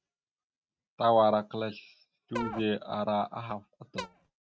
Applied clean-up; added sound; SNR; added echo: neural mask model RNNoise.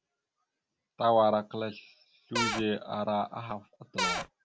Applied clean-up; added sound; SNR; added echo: none; Cupboard open or close / Door; 0 dB; none.